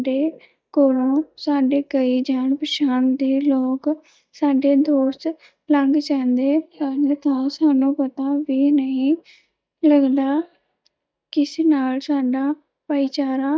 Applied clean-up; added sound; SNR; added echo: neural mask model DeepFilterNet 3.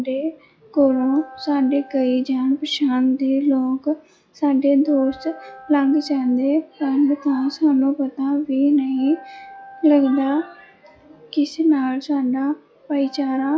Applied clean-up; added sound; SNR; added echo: classical method log-MMSE.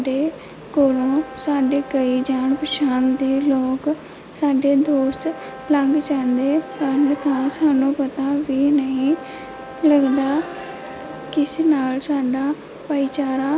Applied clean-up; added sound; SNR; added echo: none; Brass instrument; 20 dB; none.